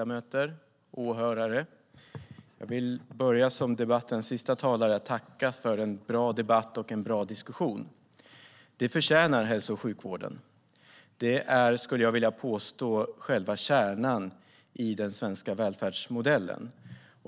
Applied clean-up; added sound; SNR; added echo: none; none; none; none.